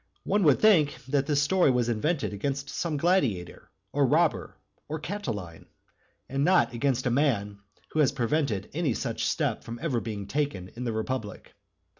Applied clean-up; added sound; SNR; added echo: none; none; none; none.